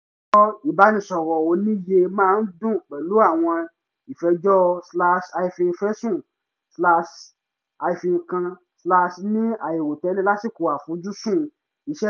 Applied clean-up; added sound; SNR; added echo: none; none; none; none.